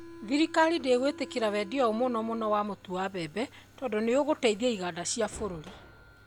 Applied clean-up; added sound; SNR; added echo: none; Subway, metro, underground; 19 dB; none.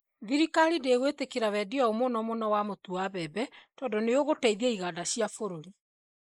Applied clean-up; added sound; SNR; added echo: neural mask model Resemble Enhance denoiser.